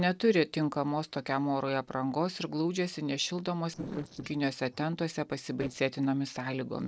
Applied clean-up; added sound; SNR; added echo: neural separator model SepFormer DNS4.